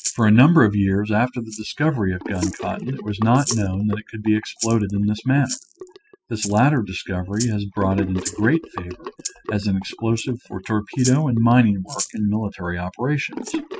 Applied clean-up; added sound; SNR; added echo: classical method spectral subtraction.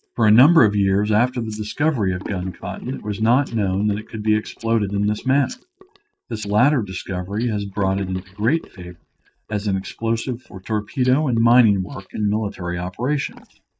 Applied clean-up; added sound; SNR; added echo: neural mask model DeepFilterNet 3.